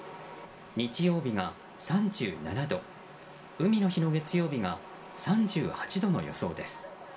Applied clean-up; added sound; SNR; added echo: none; none; none; reverberation time 0.3 s.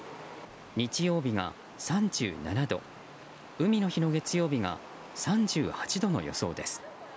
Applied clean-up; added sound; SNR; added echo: none; none; none; none.